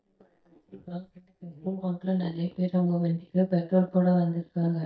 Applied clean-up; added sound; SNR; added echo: neural mask model DeepFilterNet 3.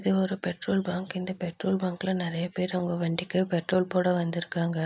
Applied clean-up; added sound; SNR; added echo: none; none; none; none.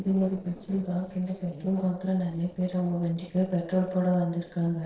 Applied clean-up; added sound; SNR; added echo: neural separator model SepFormer DNS4.